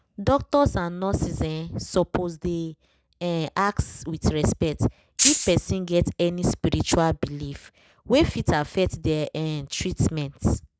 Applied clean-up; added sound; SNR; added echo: none; Rattle (instrument); -4 dB; none.